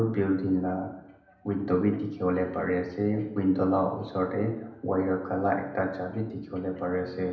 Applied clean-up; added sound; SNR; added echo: none; none; none; reverberation time 0.8 s.